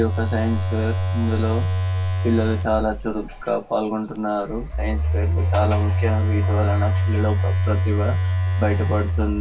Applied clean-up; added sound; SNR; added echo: none; Telephone; -4 dB; reverberation time 0.2 s.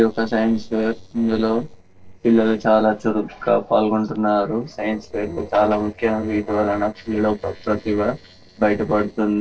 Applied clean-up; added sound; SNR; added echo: neural separator model SepFormer DNS4.